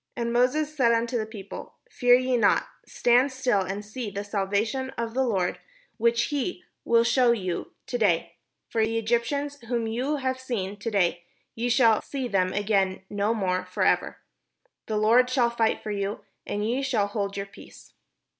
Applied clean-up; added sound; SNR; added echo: none; none; none; none.